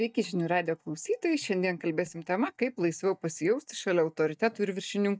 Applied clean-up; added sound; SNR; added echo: neural mask model DeepFilterNet 3.